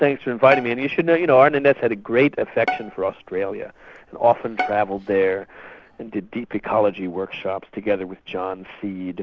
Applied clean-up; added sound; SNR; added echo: none; Bowed string instrument; 12 dB; none.